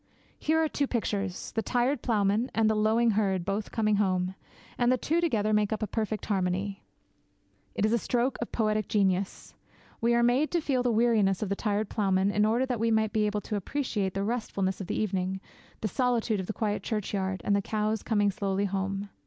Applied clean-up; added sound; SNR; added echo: none; none; none; none.